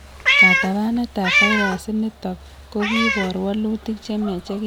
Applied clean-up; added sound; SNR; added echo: none; Meow; -2 dB; none.